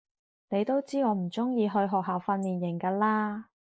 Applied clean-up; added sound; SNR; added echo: neural mask model Resemble Enhance denoiser.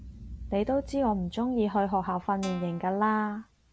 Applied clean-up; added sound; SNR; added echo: none; Guitar + Boom; 16 dB; none.